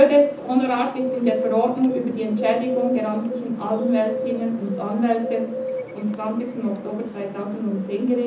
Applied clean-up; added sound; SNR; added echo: none; Bird; 8 dB; reverberation time 0.5 s.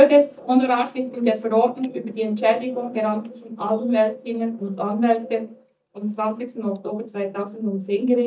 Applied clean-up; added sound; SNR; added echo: neural mask model DeepFilterNet 3.